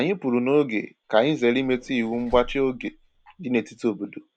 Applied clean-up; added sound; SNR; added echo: none; Vehicle; 19 dB; none.